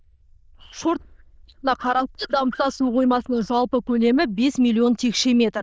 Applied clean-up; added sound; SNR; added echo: neural diffusion model UNIVERSE++.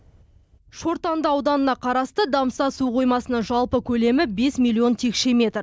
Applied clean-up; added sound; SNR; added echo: none; none; none; none.